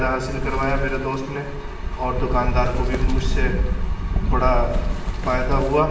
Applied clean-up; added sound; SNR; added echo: none; Wind; 13 dB; reverberation time 0.8 s.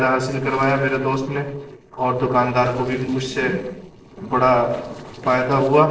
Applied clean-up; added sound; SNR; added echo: neural separator model SepFormer DNS4.